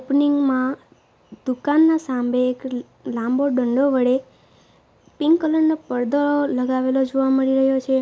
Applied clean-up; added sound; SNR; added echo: none; none; none; none.